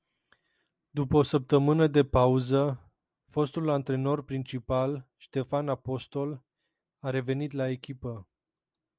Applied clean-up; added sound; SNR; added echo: none; none; none; none.